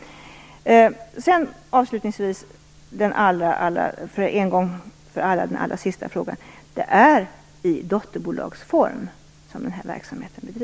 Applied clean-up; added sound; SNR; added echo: none; none; none; none.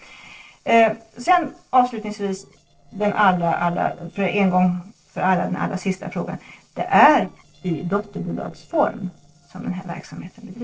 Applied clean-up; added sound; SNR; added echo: neural separator model SepFormer DNS4.